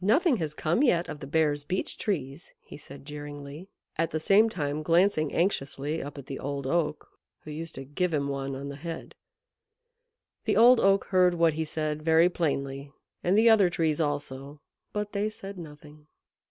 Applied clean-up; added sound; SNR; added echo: none; none; none; none.